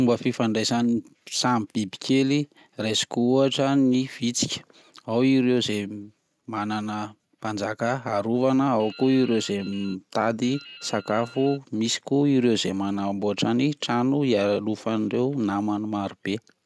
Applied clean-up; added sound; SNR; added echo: neural mask model RNNoise.